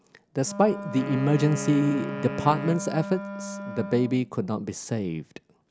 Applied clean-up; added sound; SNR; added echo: none; Wind instrument, woodwind instrument + Wind instrument, woodwind instrument; 9 dB; none.